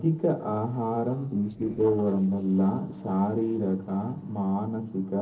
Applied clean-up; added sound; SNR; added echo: neural separator model SepFormer DNS4.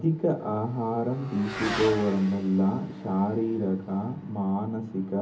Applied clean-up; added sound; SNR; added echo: none; Motorcycle / Accelerating, revving, vroom; 13 dB; reverberation time 0.3 s.